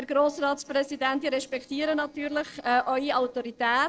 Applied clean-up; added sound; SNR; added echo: neural separator model SepFormer DNS4.